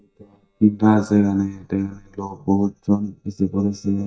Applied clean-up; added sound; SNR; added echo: neural mask model DeepFilterNet 3.